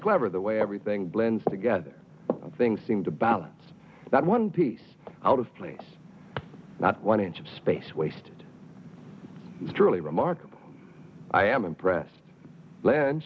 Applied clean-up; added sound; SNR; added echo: none; none; none; none.